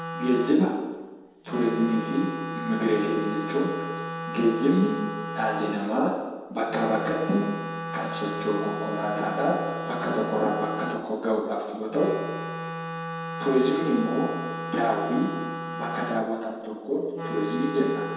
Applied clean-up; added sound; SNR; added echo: none; Wind instrument, woodwind instrument; 7 dB; reverberation time 1.1 s.